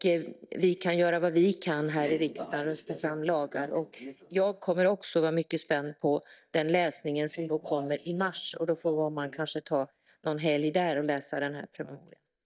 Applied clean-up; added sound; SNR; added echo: neural mask model DeepFilterNet 3.